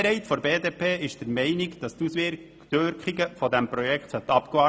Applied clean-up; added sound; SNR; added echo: none; none; none; none.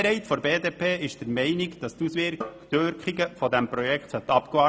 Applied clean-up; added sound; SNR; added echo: none; Drum; 18 dB; none.